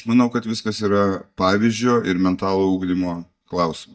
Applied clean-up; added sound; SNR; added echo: neural mask model DeepFilterNet 3.